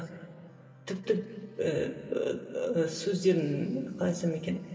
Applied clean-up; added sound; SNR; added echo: none; none; none; reverberation time 2.7 s.